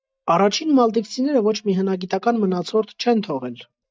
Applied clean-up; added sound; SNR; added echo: neural mask model DeepFilterNet 3.